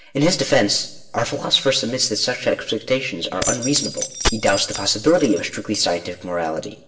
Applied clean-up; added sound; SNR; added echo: none; Keys jangling; 6 dB; reverberation time 0.7 s.